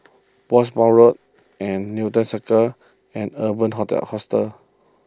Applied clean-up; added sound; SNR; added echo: none; none; none; none.